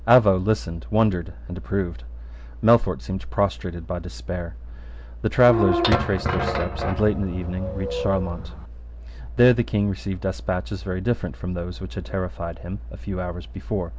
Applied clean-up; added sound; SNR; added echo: none; Squeak / Thump, thud; 2 dB; none.